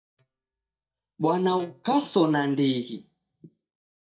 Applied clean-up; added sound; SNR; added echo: neural mask model DeepFilterNet 3.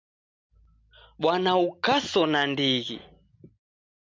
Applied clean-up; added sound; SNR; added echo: none; none; none; none.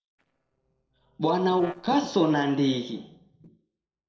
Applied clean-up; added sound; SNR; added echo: neural separator model SepFormer DNS4.